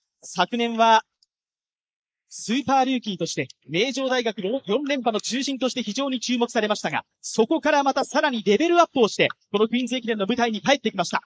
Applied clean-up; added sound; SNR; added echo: neural mask model Resemble Enhance denoiser.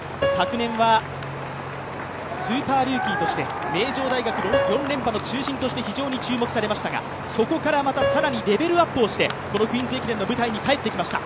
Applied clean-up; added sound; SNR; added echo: none; Piano; 9 dB; none.